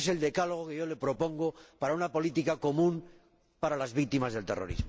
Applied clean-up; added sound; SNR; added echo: none; none; none; none.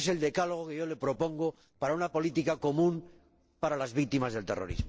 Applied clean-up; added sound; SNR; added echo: neural separator model SepFormer DNS4.